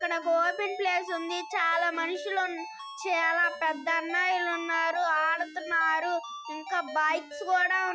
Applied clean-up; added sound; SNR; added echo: classical method Wiener filter.